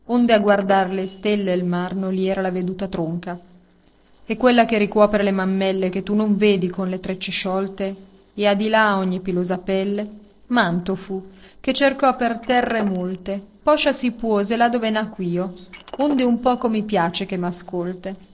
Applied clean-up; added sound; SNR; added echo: neural separator model SepFormer DNS4.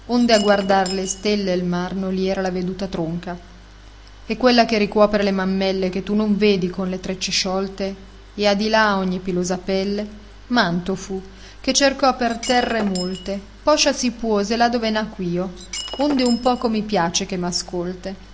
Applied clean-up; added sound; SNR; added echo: none; Shatter; 12 dB; none.